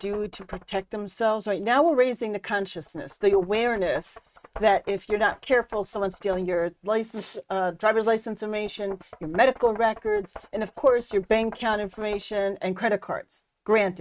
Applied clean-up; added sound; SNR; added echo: neural mask model RNNoise.